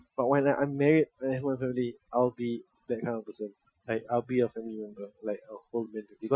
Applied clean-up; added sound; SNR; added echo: classical method Wiener filter.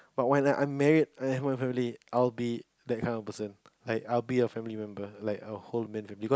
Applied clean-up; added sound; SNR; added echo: none; none; none; none.